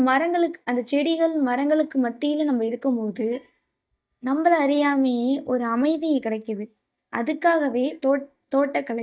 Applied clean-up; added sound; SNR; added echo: neural mask model DeepFilterNet 3.